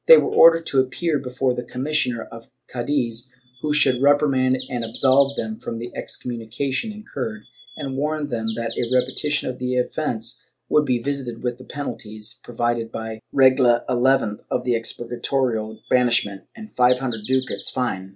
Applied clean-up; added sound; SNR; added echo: none; Bird vocalization, bird call, bird song; 12 dB; none.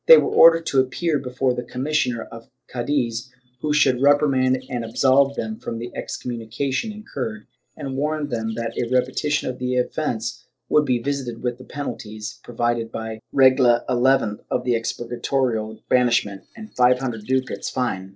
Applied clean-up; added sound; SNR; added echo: neural separator model SepFormer DNS4.